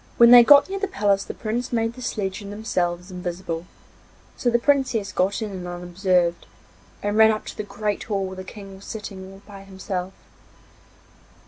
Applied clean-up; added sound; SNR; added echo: none; none; none; none.